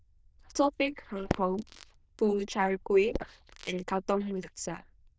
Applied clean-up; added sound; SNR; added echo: neural diffusion model UNIVERSE++.